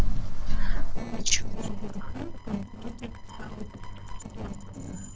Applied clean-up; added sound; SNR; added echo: neural separator model SepFormer DNS4.